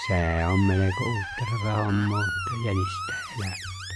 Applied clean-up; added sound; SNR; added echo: none; Screech; 7 dB; none.